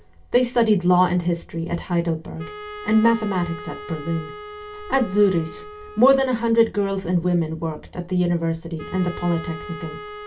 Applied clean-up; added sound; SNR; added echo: none; Wind instrument, woodwind instrument; 16 dB; reverberation time 0.2 s.